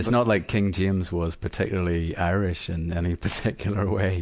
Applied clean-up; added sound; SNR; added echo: none; none; none; none.